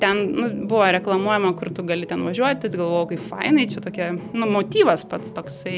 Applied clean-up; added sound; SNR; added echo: none; none; none; none.